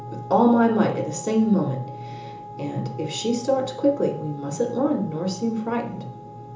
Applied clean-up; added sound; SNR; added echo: none; Wind instrument, woodwind instrument; 16 dB; reverberation time 0.6 s.